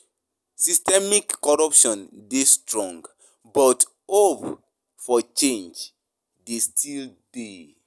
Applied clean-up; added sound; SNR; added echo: none; none; none; none.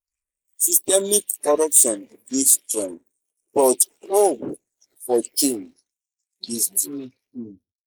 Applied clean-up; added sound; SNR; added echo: neural mask model Resemble Enhance denoiser.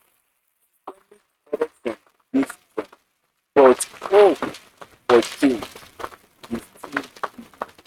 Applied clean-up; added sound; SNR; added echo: neural mask model RNNoise.